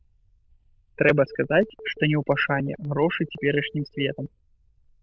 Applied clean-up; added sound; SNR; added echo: neural diffusion model UNIVERSE++.